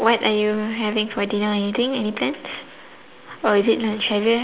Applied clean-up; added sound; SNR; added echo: none; none; none; none.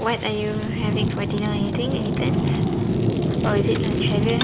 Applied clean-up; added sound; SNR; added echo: none; Fire; -5 dB; none.